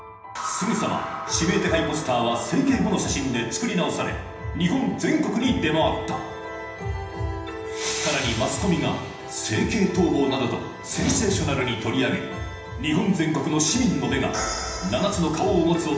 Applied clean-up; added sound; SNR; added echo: none; none; none; reverberation time 0.9 s.